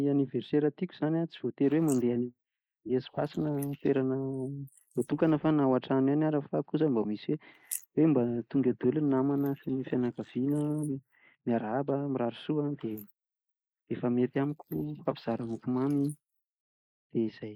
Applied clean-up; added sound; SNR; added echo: neural mask model Resemble Enhance denoiser.